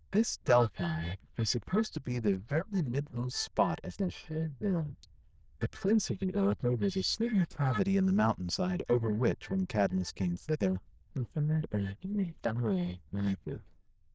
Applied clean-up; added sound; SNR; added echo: neural diffusion model UNIVERSE++.